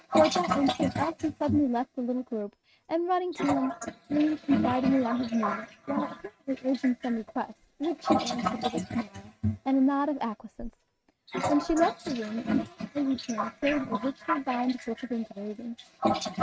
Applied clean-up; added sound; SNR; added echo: neural mask model RNNoise.